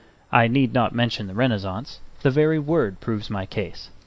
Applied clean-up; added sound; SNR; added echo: none; none; none; none.